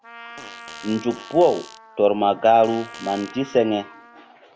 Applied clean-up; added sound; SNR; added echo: none; Fart + Trumpet; 19 dB; none.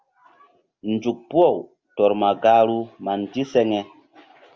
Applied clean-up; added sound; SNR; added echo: none; none; none; none.